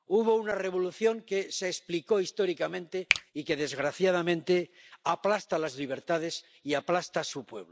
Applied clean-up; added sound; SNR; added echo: neural mask model Resemble Enhance denoiser.